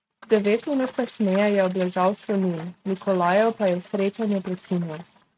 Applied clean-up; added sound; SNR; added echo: neural mask model RNNoise.